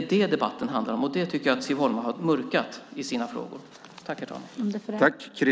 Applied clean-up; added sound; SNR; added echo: none; none; none; none.